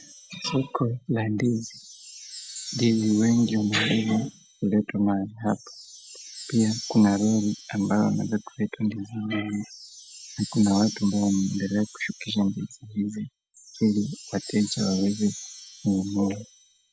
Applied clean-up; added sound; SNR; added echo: none; Wind chime; 17 dB; none.